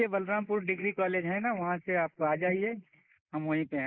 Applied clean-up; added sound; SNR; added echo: neural mask model Resemble Enhance denoiser.